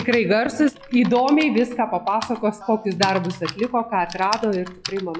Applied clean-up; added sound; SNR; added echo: classical method log-MMSE.